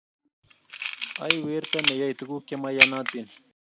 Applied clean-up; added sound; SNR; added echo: none; Camera; -4 dB; none.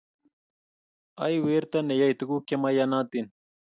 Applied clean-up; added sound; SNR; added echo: none; none; none; none.